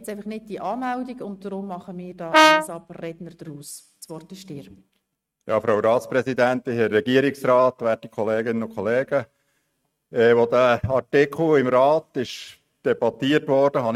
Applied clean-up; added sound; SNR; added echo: neural mask model RNNoise.